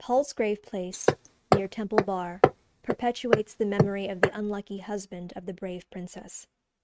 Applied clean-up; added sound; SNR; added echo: neural mask model RNNoise.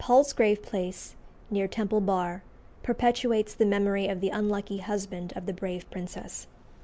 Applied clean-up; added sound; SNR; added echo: none; none; none; none.